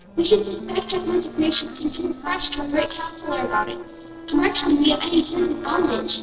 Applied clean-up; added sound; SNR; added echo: neural separator model SepFormer DNS4.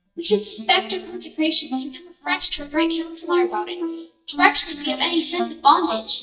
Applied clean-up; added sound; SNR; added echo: neural mask model DeepFilterNet 3.